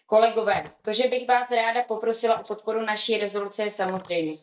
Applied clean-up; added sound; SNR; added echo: neural mask model DeepFilterNet 3.